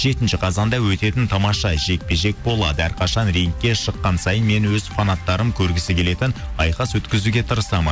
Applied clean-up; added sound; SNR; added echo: none; none; none; none.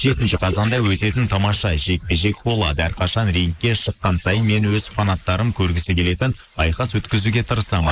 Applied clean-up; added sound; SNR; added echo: neural mask model Resemble Enhance denoiser.